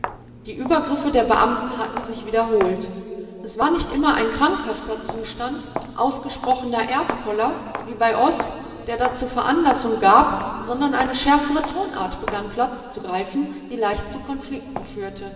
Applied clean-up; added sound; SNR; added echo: none; Walk, footsteps; 14 dB; reverberation time 2.7 s.